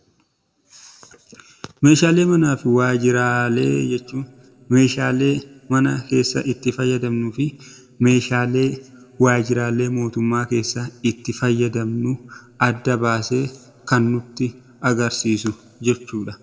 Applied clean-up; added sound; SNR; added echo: none; none; none; reverberation time 0.8 s.